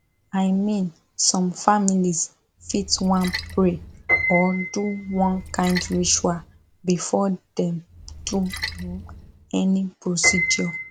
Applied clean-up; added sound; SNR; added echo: none; Piano + Splash, splatter; 8 dB; none.